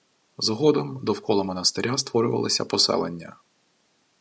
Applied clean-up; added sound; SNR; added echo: none; none; none; none.